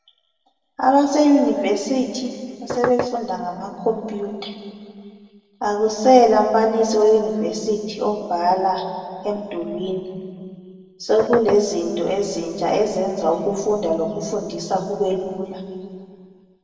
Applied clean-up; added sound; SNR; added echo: none; Knock; 4 dB; reverberation time 2.0 s.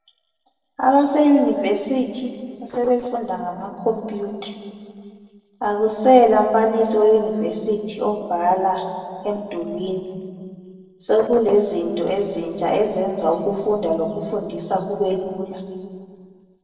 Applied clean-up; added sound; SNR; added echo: neural separator model SepFormer DNS4.